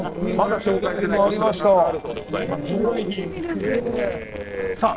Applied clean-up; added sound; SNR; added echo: neural separator model SepFormer DNS4.